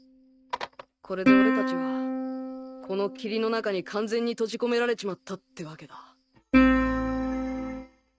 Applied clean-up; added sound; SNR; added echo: neural mask model RNNoise.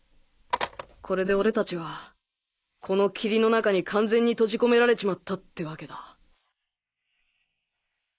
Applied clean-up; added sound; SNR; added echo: neural mask model Resemble Enhance denoiser.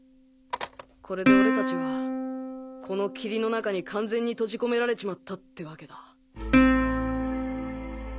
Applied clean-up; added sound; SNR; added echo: none; Plucked string instrument; -3 dB; none.